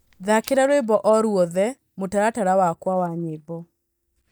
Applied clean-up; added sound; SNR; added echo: neural mask model DeepFilterNet 3.